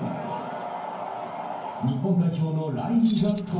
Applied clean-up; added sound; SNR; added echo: none; Keys jangling; 19 dB; reverberation time 0.9 s.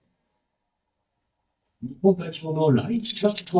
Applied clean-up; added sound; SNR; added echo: neural mask model DeepFilterNet 3.